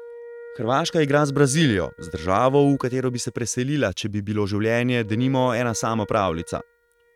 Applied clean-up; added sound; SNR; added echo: neural mask model RNNoise.